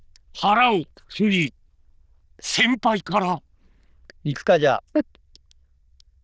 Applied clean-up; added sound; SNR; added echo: neural diffusion model UNIVERSE++.